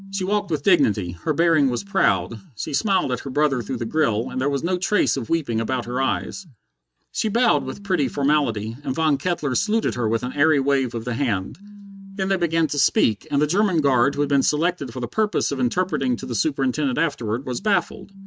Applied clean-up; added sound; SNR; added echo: neural mask model RNNoise.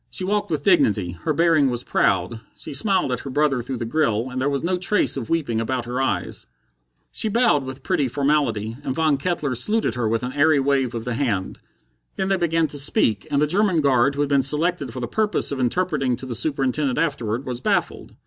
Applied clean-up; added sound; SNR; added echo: none; none; none; none.